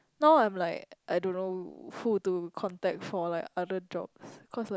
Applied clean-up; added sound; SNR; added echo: none; none; none; none.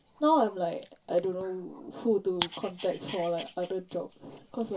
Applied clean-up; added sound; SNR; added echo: none; Dog; 13 dB; reverberation time 0.2 s.